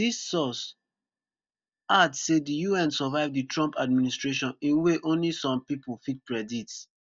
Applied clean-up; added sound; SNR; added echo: neural mask model DeepFilterNet 3.